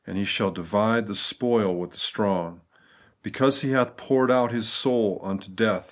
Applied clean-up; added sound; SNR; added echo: none; none; none; none.